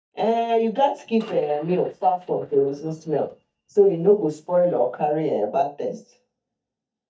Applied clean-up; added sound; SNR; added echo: neural mask model DeepFilterNet 3.